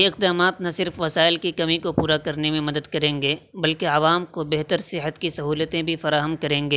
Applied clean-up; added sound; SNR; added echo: none; none; none; none.